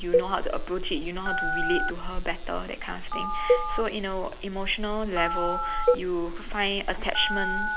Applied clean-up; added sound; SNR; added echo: none; Telephone + Cowbell; -2 dB; none.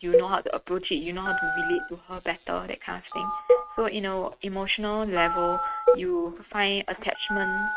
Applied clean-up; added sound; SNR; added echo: neural mask model RNNoise.